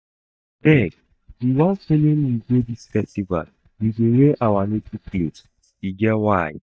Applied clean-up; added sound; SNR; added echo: neural mask model DeepFilterNet 3.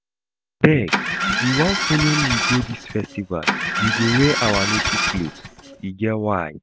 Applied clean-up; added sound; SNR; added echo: none; Engine starting; 0 dB; none.